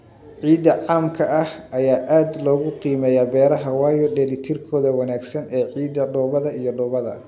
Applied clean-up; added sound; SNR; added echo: none; none; none; none.